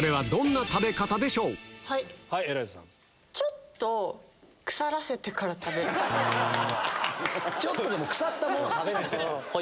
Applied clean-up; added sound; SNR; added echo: none; none; none; none.